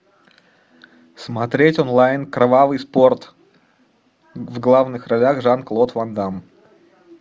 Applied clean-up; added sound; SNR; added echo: none; none; none; none.